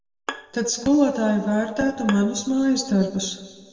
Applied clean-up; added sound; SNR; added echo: none; Bowed string instrument; 18 dB; reverberation time 1.9 s.